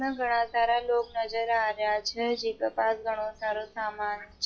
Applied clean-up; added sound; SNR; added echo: classical method log-MMSE.